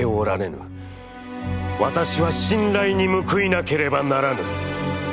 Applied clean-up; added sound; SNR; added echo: none; none; none; none.